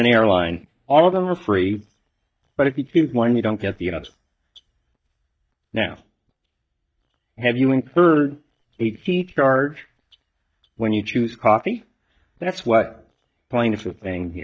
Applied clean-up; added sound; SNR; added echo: neural mask model DeepFilterNet 3.